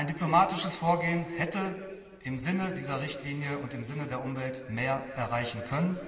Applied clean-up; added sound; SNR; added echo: none; none; none; reverberation time 2.0 s.